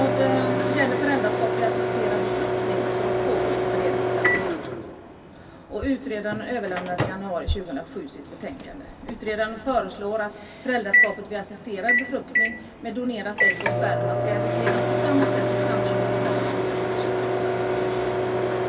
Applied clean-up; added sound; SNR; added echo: none; Microwave oven; -5 dB; reverberation time 2.6 s.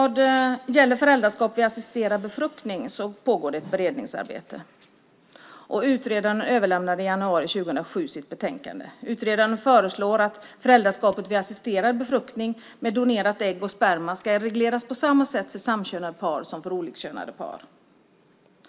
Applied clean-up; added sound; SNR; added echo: none; none; none; none.